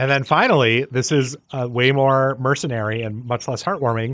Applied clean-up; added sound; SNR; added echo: neural mask model DeepFilterNet 3.